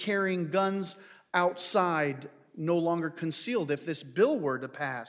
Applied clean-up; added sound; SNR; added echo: none; none; none; none.